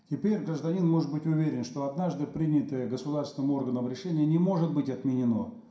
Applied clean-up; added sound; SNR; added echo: none; none; none; reverberation time 0.5 s.